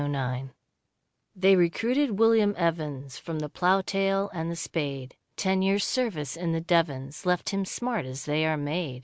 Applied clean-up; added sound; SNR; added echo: none; none; none; none.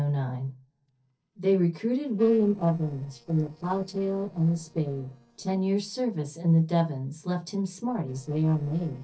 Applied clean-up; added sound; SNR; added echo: neural separator model SepFormer DNS4.